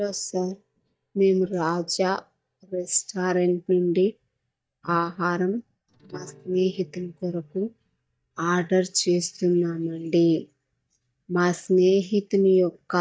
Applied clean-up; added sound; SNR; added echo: neural mask model DeepFilterNet 3.